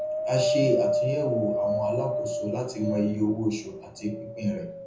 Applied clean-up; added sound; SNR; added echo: none; Wind; 0 dB; reverberation time 0.5 s.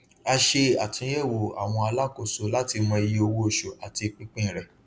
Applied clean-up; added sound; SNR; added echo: none; none; none; none.